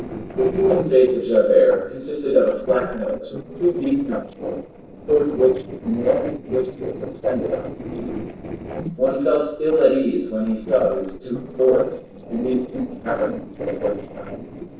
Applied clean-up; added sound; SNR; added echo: neural separator model SepFormer DNS4.